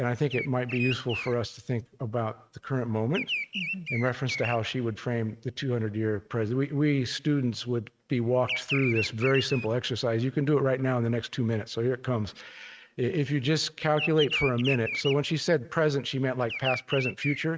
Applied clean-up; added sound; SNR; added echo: neural mask model RNNoise.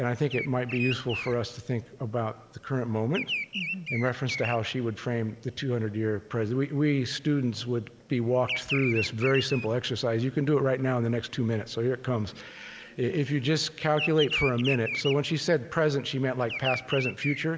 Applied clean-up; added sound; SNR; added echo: none; Bird vocalization, bird call, bird song; 10 dB; none.